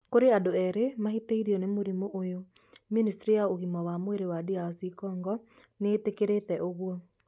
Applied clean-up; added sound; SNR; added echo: none; none; none; none.